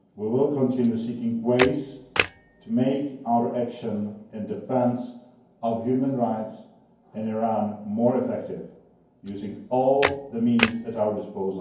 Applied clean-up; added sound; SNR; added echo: none; Camera; 5 dB; reverberation time 0.9 s.